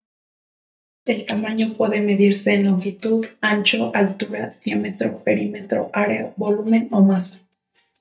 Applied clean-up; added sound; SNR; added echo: neural mask model DeepFilterNet 3.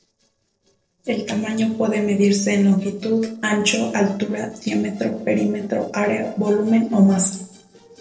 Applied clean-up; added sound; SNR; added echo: neural separator model SepFormer DNS4.